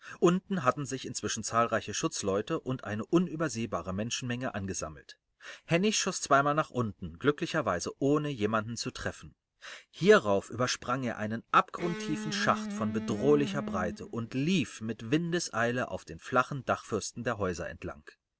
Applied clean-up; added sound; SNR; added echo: none; Electric guitar; 7 dB; none.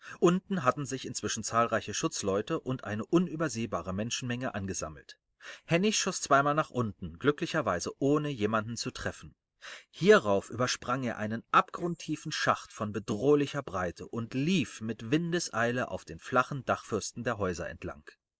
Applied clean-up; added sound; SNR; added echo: neural mask model Resemble Enhance denoiser.